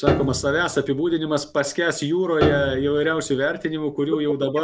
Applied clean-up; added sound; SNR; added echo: none; Piano; 7 dB; none.